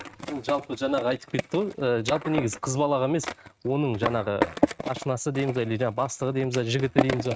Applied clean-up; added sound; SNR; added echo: neural mask model RNNoise.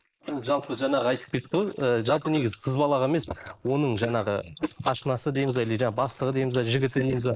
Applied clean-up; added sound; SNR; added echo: neural mask model Resemble Enhance denoiser.